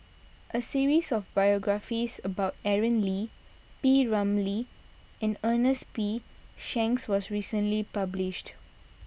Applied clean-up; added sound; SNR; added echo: none; none; none; none.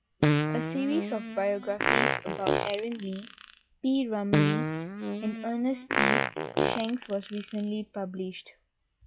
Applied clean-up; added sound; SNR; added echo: classical method log-MMSE.